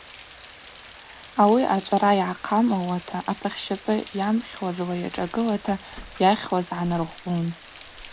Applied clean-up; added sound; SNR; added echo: none; Rain; 16 dB; none.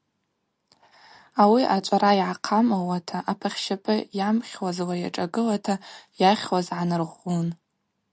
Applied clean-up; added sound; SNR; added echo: none; none; none; none.